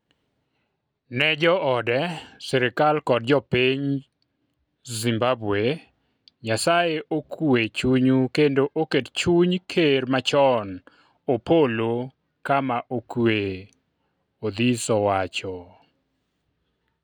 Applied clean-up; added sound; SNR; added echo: none; none; none; none.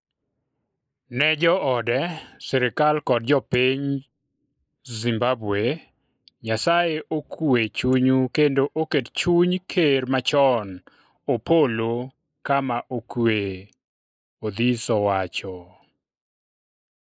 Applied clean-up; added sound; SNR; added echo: neural mask model Resemble Enhance denoiser.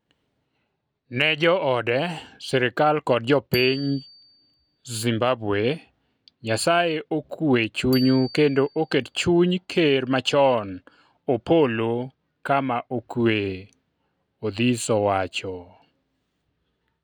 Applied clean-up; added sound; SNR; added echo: none; Bicycle bell; 19 dB; none.